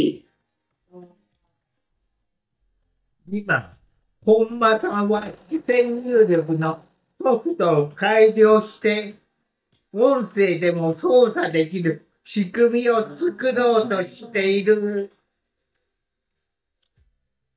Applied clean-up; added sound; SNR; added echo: neural mask model DeepFilterNet 3.